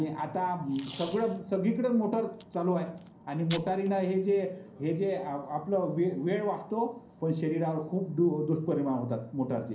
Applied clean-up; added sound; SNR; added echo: none; Packing tape, duct tape; 16 dB; reverberation time 0.6 s.